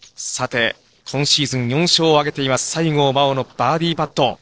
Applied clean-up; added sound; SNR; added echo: neural separator model SepFormer DNS4.